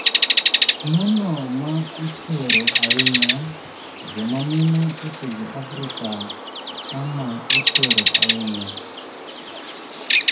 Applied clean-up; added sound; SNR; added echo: none; Bird; -3 dB; reverberation time 0.3 s.